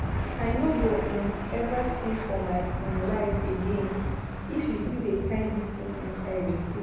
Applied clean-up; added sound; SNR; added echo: none; Engine / Aircraft; 2 dB; reverberation time 1.1 s.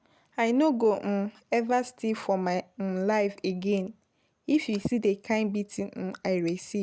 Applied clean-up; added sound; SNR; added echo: none; none; none; none.